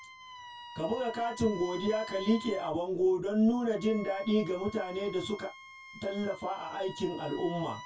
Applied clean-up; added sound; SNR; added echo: none; Wind instrument, woodwind instrument; 15 dB; reverberation time 0.1 s.